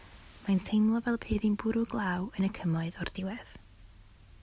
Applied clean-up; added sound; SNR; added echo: none; none; none; none.